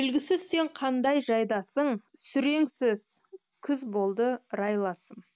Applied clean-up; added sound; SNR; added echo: none; none; none; none.